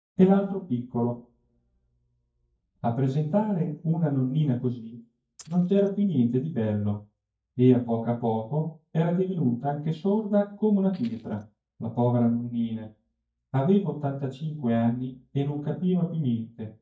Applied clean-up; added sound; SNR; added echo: neural mask model DeepFilterNet 3.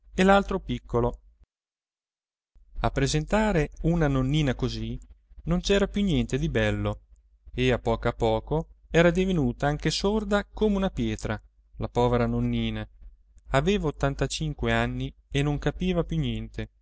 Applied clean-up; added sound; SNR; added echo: none; none; none; none.